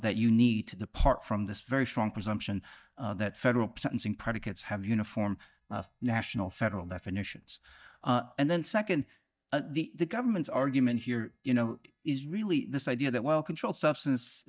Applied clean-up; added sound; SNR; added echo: neural mask model DeepFilterNet 3.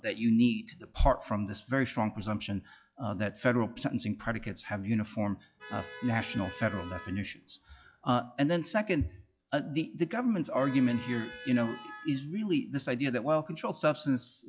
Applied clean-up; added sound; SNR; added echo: classical method log-MMSE.